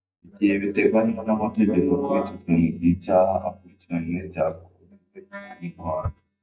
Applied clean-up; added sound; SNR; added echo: neural mask model DeepFilterNet 3.